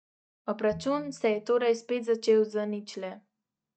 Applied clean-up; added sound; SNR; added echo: neural mask model DeepFilterNet 3.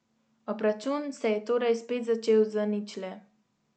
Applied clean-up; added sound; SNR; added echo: none; none; none; none.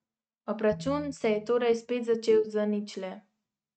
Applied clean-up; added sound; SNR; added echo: neural mask model RNNoise.